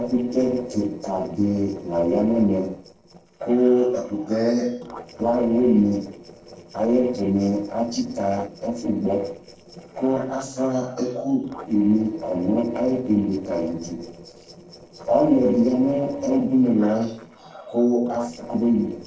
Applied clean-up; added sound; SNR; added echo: neural separator model SepFormer DNS4.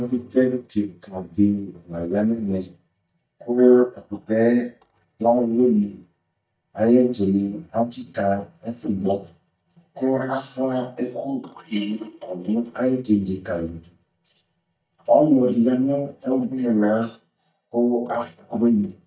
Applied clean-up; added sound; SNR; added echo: neural mask model DeepFilterNet 3.